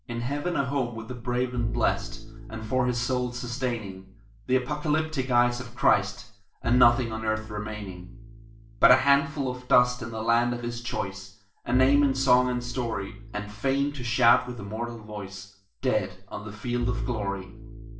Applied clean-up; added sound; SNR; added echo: none; Bowed string instrument; 10 dB; reverberation time 0.4 s.